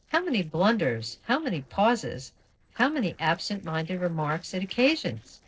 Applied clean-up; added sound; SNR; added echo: neural separator model SepFormer DNS4.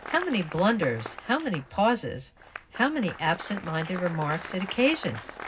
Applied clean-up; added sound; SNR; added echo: none; Applause; 13 dB; reverberation time 0.4 s.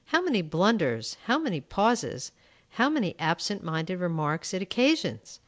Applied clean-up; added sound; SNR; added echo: none; none; none; none.